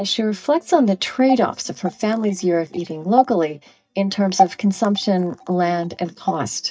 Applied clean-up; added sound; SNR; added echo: neural mask model DeepFilterNet 3.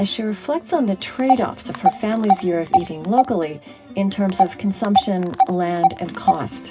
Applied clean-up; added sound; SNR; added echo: none; Telephone; -1 dB; reverberation time 0.4 s.